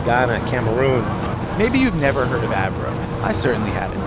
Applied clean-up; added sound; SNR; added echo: none; Wind; 2 dB; none.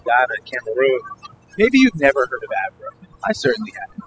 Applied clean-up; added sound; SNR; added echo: classical method spectral subtraction.